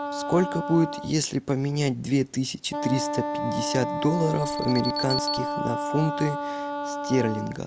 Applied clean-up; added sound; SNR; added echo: none; Wind instrument, woodwind instrument + Alarm; 4 dB; none.